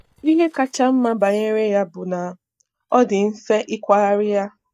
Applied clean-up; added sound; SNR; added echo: neural mask model DeepFilterNet 3.